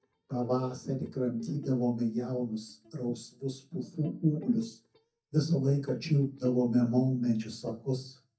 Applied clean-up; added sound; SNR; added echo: neural mask model DeepFilterNet 3.